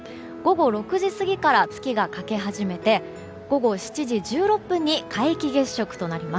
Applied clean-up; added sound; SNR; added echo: none; none; none; none.